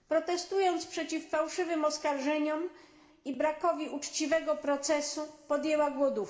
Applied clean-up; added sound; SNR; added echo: none; none; none; reverberation time 2.0 s.